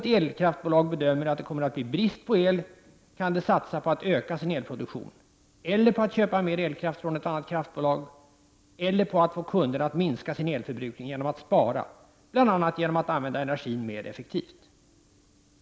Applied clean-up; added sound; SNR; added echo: none; none; none; none.